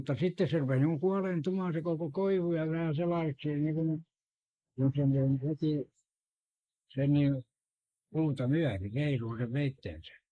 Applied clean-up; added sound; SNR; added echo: neural mask model Resemble Enhance denoiser.